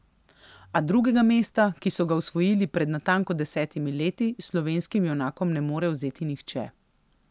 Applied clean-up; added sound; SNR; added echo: none; none; none; none.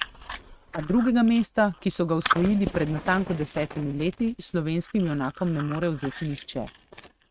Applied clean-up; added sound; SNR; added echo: neural mask model RNNoise.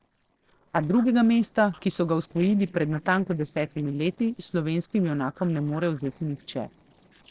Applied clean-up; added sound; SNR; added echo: neural separator model SepFormer DNS4.